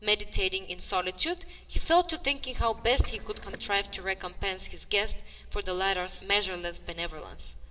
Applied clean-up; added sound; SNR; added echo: none; Liquid; 18 dB; reverberation time 2.2 s.